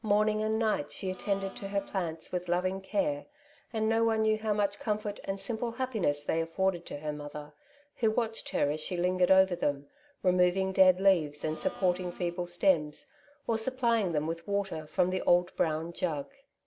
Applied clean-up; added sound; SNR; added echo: none; Domestic sounds, home sounds; 19 dB; none.